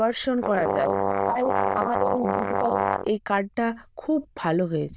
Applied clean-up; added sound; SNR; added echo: neural diffusion model UNIVERSE++.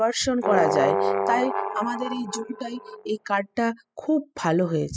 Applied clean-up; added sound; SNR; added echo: classical method spectral subtraction.